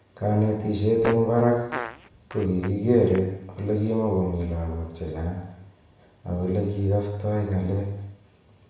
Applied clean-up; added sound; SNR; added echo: none; Fart; 14 dB; reverberation time 0.8 s.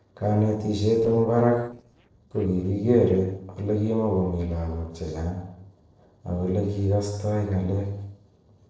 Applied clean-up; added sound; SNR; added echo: neural separator model SepFormer DNS4.